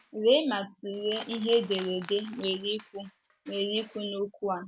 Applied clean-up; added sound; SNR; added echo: none; Crushing; 18 dB; none.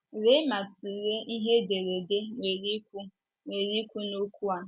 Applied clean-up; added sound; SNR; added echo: none; none; none; none.